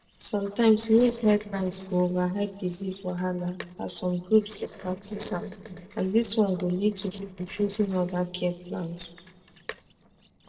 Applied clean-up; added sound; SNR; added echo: neural separator model SepFormer DNS4.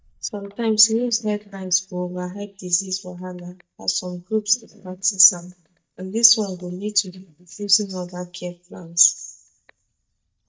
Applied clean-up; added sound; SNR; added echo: neural mask model DeepFilterNet 3.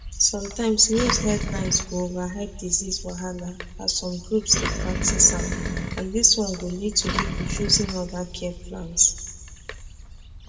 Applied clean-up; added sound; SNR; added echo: none; Engine; 6 dB; reverberation time 1.0 s.